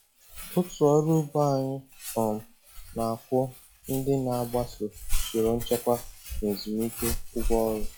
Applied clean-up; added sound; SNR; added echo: classical method log-MMSE.